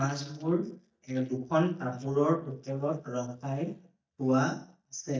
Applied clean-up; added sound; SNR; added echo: neural mask model DeepFilterNet 3.